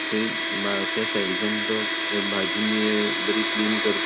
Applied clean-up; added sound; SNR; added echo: none; Domestic sounds, home sounds; -2 dB; none.